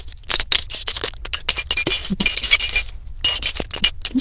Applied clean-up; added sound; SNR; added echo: neural diffusion model UNIVERSE++.